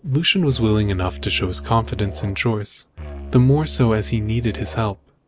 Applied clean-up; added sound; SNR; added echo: none; Musical instrument; 13 dB; none.